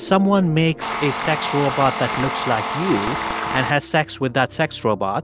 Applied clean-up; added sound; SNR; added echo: none; Tools; 4 dB; none.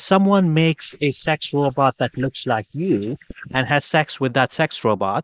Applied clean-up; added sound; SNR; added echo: neural mask model Resemble Enhance denoiser.